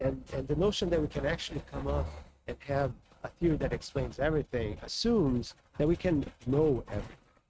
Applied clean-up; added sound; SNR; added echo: neural mask model RNNoise.